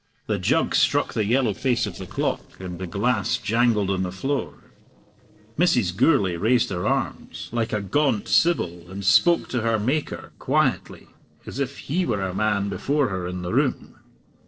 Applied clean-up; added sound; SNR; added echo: neural separator model SepFormer DNS4.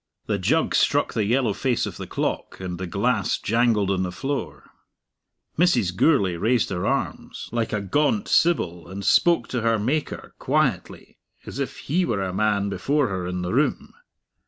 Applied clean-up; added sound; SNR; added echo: none; none; none; none.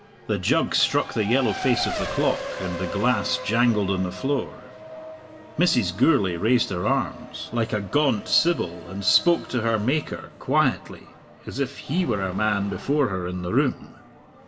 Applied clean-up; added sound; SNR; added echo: none; Race car, auto racing; 13 dB; reverberation time 0.6 s.